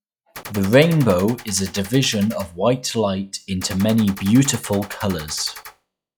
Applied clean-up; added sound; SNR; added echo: classical method log-MMSE.